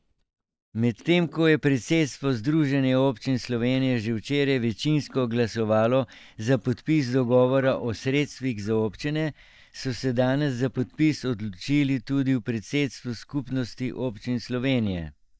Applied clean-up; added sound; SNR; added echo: neural mask model DeepFilterNet 3.